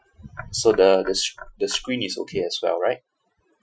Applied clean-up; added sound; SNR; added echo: classical method Wiener filter.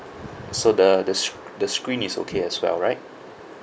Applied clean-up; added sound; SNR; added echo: none; none; none; none.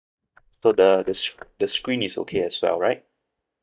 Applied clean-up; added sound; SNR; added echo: neural mask model DeepFilterNet 3.